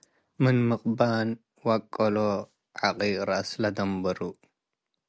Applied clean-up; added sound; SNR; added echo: none; none; none; none.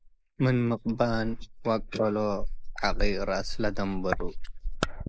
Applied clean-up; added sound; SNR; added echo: neural mask model Resemble Enhance denoiser.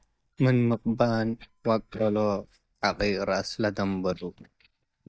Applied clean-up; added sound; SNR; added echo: neural mask model DeepFilterNet 3.